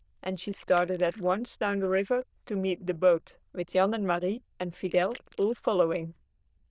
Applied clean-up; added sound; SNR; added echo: neural diffusion model UNIVERSE++.